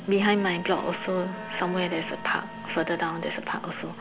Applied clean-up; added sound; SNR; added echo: none; Guitar + Trumpet; 12 dB; none.